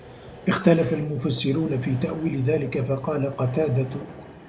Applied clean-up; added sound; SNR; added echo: none; Vehicle; 17 dB; none.